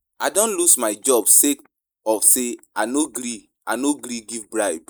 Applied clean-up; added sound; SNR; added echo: neural mask model Resemble Enhance denoiser.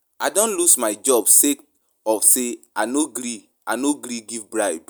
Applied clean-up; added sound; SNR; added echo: none; none; none; none.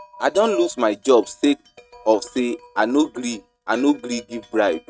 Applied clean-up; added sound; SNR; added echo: neural mask model RNNoise.